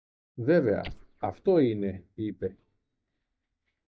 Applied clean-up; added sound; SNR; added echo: neural mask model DeepFilterNet 3.